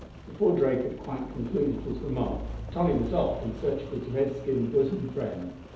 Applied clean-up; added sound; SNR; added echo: none; Rain; 11 dB; reverberation time 2.2 s.